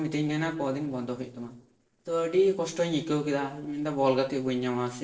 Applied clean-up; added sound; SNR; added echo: neural separator model SepFormer DNS4.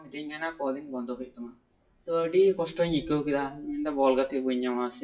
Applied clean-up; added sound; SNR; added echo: classical method WPE with log-MMSE.